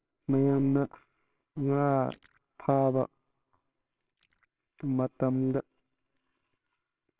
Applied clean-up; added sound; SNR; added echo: neural separator model SepFormer WHAMR!.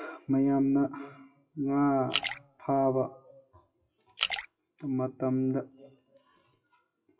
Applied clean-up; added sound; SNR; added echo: classical method WPE with log-MMSE.